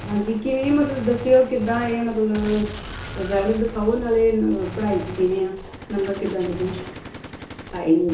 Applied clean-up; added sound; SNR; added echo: none; Gunshot, gunfire; 13 dB; reverberation time 0.7 s.